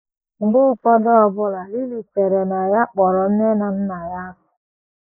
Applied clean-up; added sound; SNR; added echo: neural mask model Resemble Enhance denoiser.